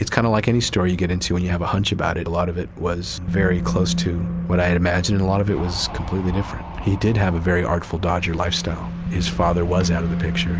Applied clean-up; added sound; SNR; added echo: none; none; none; none.